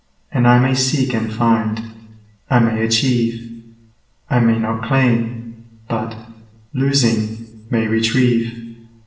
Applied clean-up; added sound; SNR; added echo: none; none; none; reverberation time 0.8 s.